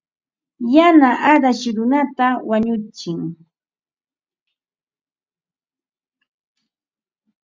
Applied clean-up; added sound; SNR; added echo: none; none; none; none.